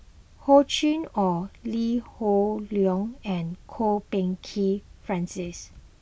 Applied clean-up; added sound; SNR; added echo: none; none; none; none.